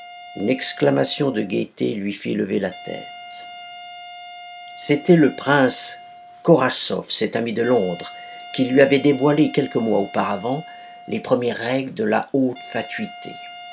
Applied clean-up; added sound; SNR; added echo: none; Wind instrument, woodwind instrument; 18 dB; none.